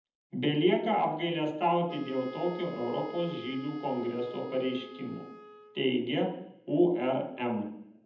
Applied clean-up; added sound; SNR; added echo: none; Wind instrument, woodwind instrument; 19 dB; reverberation time 0.8 s.